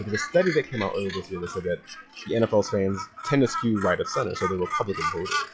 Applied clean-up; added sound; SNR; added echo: classical method log-MMSE.